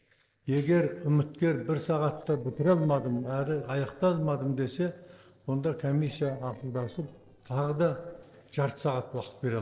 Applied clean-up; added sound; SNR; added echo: neural separator model SepFormer DNS4.